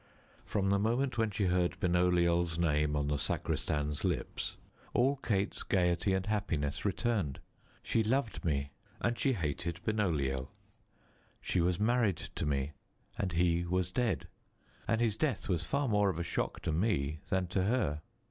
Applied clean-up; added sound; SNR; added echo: none; none; none; none.